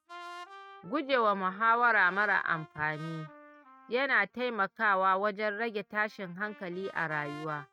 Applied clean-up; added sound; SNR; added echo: neural mask model RNNoise.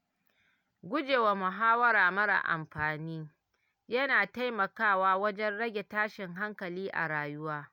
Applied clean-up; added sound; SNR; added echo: none; none; none; none.